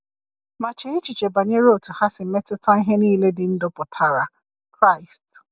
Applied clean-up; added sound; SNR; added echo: none; none; none; none.